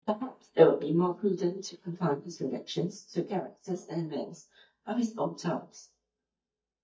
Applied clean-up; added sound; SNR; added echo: neural mask model DeepFilterNet 3.